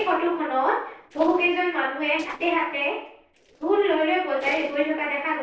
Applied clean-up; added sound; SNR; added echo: neural separator model SepFormer DNS4.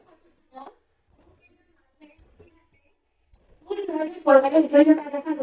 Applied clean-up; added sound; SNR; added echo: neural mask model DeepFilterNet 3.